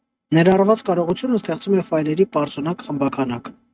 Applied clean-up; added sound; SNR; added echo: neural mask model RNNoise.